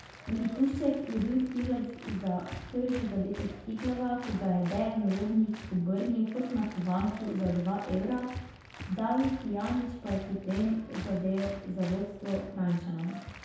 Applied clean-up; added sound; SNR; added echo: none; Applause; 13 dB; reverberation time 0.8 s.